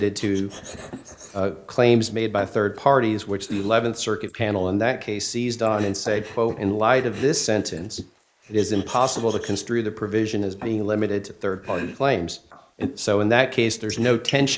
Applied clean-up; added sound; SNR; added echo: neural mask model Resemble Enhance denoiser.